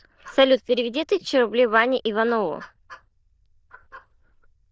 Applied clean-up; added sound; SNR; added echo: neural diffusion model UNIVERSE++.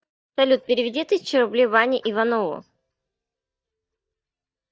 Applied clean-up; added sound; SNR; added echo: neural mask model DeepFilterNet 3.